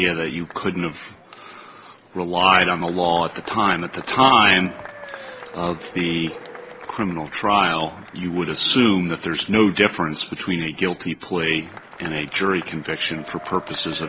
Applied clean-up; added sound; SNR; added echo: none; Applause / Crowd / Cheering; 19 dB; none.